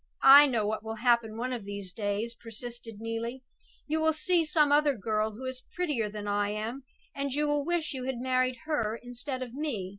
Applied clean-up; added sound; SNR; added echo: none; none; none; none.